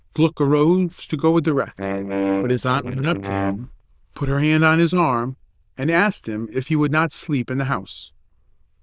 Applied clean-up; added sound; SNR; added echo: neural diffusion model UNIVERSE++.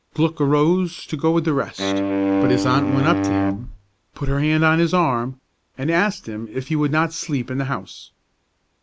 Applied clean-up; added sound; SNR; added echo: none; Wind instrument, woodwind instrument; 1 dB; none.